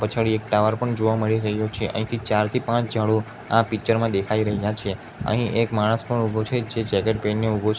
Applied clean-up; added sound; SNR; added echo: none; none; none; none.